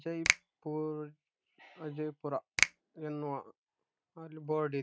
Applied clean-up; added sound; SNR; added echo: none; Finger snapping; -1 dB; none.